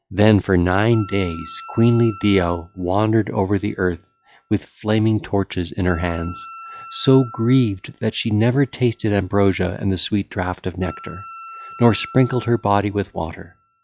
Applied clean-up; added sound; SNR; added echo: classical method log-MMSE.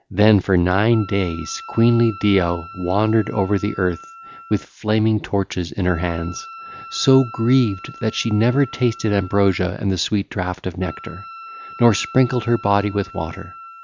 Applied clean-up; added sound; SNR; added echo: none; Wind instrument, woodwind instrument; 19 dB; none.